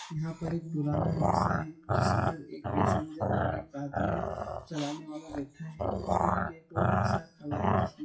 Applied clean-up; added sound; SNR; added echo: classical method WPE with log-MMSE.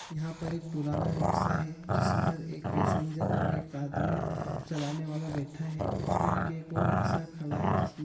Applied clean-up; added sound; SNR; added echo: none; Growling; -4 dB; reverberation time 1.9 s.